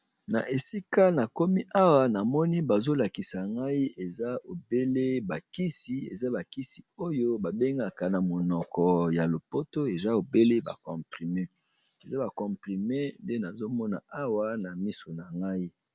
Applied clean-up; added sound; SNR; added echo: none; none; none; none.